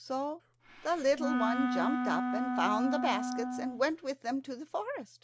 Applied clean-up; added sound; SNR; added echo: none; Wind instrument, woodwind instrument; 0 dB; none.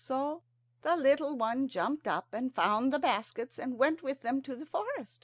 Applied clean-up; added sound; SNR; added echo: none; none; none; none.